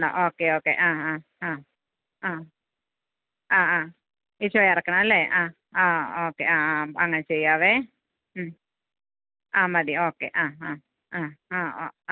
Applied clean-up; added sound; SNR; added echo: none; none; none; none.